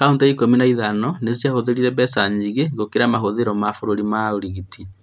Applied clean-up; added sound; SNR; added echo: none; none; none; none.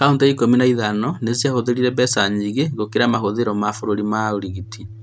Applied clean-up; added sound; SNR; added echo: none; Organ; 18 dB; none.